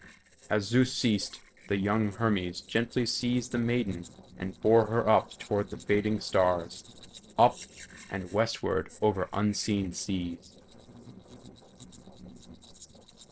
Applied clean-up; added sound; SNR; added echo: neural separator model SepFormer DNS4.